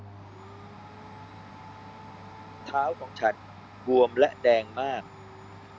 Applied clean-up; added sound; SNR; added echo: none; Domestic sounds, home sounds; 16 dB; none.